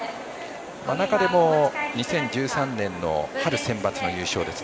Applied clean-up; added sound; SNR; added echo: none; none; none; none.